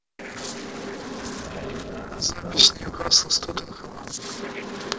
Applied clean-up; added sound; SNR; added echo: neural separator model SepFormer DNS4.